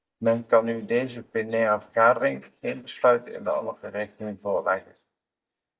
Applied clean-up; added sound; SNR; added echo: neural mask model DeepFilterNet 3.